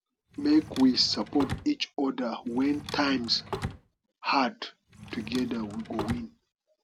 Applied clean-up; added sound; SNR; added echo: none; Drawer open or close; 11 dB; none.